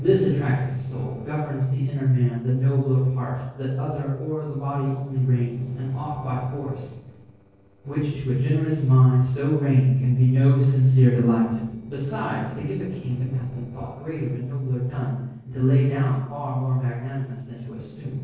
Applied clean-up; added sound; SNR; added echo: neural separator model SepFormer DNS4.